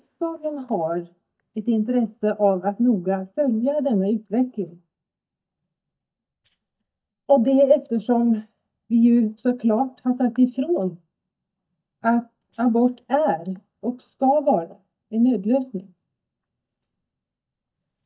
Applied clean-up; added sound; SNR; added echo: neural mask model DeepFilterNet 3.